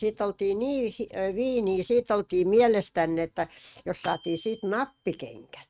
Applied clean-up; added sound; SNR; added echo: neural mask model RNNoise.